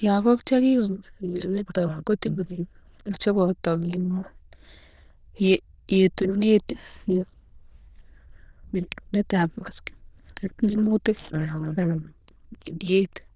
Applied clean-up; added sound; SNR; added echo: neural diffusion model UNIVERSE++.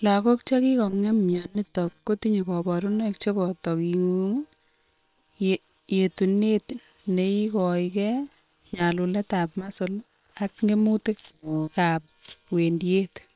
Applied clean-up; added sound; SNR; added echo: neural separator model SepFormer WHAM!.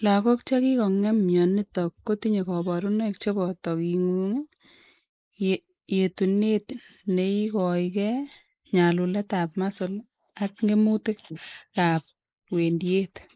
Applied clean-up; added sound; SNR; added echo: neural mask model Resemble Enhance denoiser.